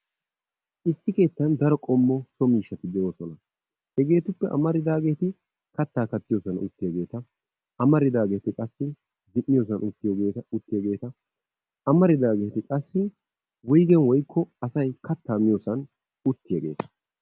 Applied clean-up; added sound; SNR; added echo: none; none; none; none.